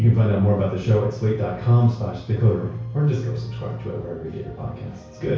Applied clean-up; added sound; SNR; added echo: none; none; none; reverberation time 0.6 s.